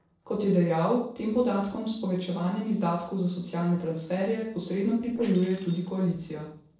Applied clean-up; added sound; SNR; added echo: neural separator model SepFormer DNS4.